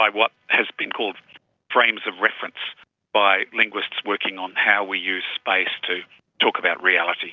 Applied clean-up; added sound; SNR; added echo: none; none; none; none.